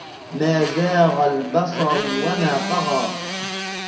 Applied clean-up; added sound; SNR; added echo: none; Motorcycle; 7 dB; reverberation time 0.3 s.